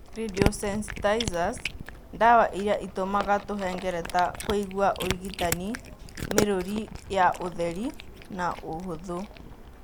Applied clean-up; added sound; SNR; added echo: none; Cat; 7 dB; none.